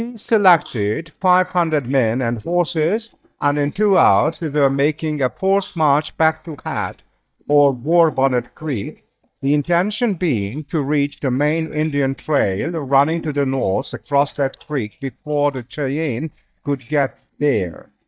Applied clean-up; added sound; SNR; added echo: neural mask model DeepFilterNet 3.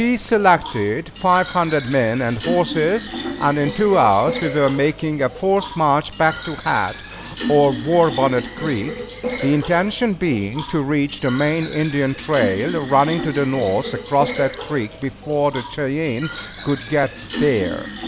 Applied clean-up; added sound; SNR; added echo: none; Fill (with liquid); 11 dB; none.